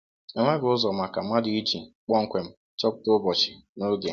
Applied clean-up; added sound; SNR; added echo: none; none; none; none.